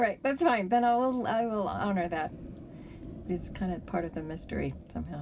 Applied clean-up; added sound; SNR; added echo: none; Fire; 15 dB; reverberation time 0.4 s.